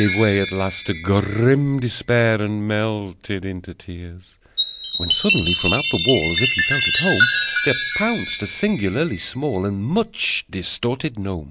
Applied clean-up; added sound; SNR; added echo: none; Chime; 3 dB; none.